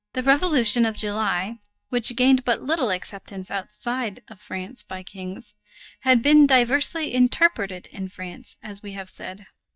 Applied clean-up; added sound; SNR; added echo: neural mask model DeepFilterNet 3.